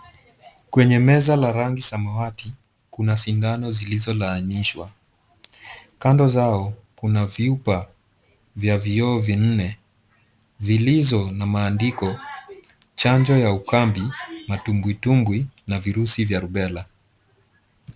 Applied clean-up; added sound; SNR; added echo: none; none; none; none.